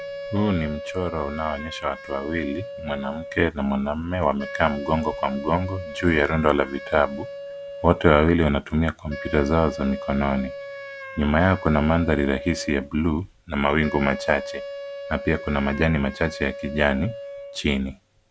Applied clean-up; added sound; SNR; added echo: none; Wind instrument, woodwind instrument; 13 dB; none.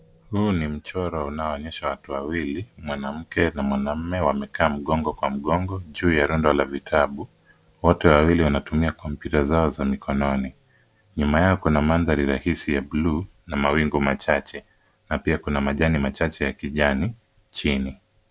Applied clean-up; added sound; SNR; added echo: none; none; none; none.